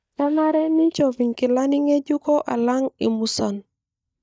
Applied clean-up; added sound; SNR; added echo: neural mask model DeepFilterNet 3.